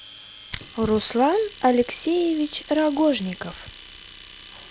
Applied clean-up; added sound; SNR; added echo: none; Domestic sounds, home sounds; 17 dB; none.